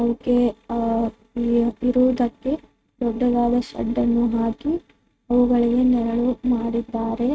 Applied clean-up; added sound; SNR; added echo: neural mask model RNNoise.